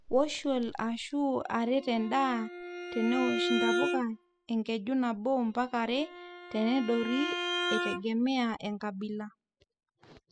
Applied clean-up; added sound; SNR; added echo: classical method spectral subtraction.